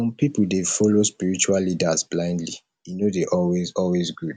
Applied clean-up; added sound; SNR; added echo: none; none; none; none.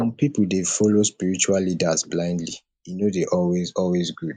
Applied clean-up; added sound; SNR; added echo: neural mask model Resemble Enhance denoiser.